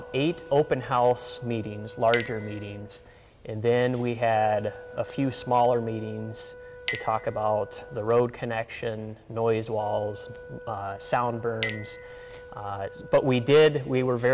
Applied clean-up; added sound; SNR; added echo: none; Wind instrument, woodwind instrument + Chink, clink; 14 dB; none.